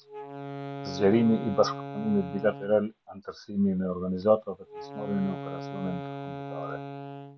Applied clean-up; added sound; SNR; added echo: none; Wind instrument, woodwind instrument; 10 dB; none.